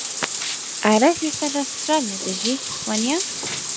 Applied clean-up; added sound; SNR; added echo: none; Bathtub (filling or washing); 4 dB; none.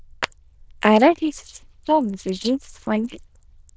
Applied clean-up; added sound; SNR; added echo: neural diffusion model UNIVERSE++.